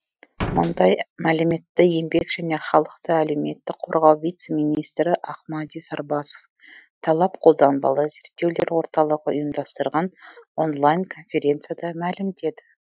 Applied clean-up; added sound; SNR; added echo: classical method Wiener filter.